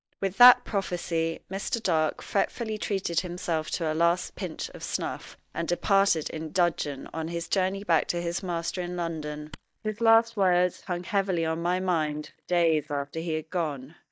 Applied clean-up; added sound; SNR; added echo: neural mask model DeepFilterNet 3.